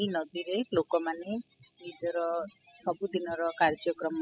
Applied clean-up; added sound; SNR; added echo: classical method spectral subtraction.